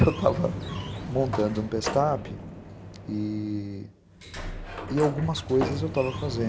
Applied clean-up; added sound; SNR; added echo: none; Sliding door; 7 dB; none.